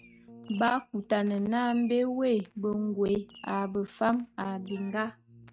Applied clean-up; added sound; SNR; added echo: neural mask model RNNoise.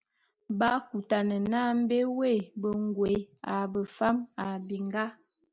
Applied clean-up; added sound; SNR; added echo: none; none; none; none.